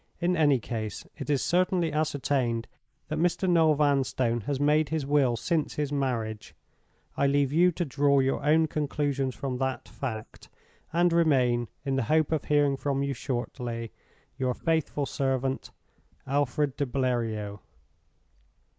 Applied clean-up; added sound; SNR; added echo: neural mask model Resemble Enhance denoiser.